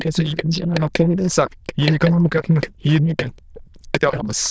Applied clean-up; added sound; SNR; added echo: neural diffusion model UNIVERSE++.